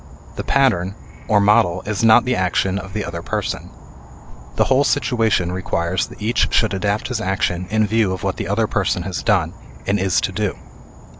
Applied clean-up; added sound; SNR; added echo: none; Insect / Frog; 18 dB; none.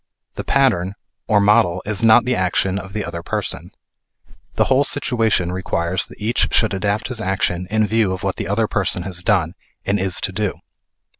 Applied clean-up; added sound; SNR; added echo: none; none; none; none.